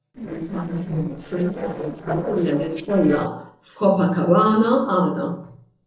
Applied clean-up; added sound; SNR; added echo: neural separator model SepFormer DNS4.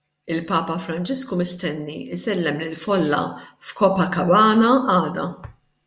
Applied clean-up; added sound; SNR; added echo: none; none; none; none.